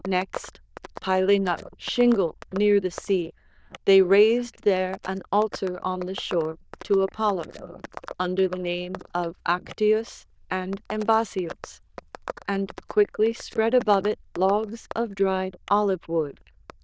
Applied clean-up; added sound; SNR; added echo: neural diffusion model UNIVERSE++.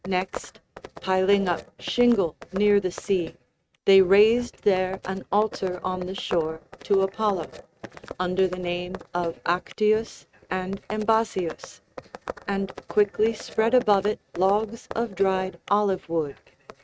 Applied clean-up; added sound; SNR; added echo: neural mask model RNNoise.